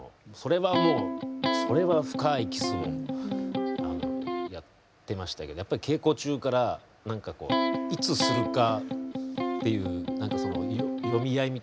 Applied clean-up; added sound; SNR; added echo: none; Electric guitar; 0 dB; none.